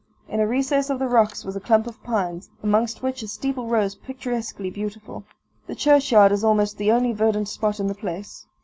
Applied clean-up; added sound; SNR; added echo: none; none; none; none.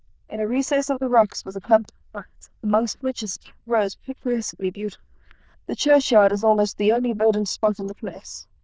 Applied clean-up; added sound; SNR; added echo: neural diffusion model UNIVERSE++.